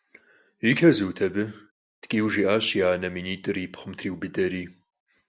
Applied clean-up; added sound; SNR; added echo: none; none; none; none.